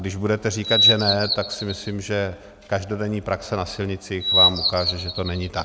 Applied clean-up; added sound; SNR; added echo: none; Bird vocalization, bird call, bird song; -3 dB; none.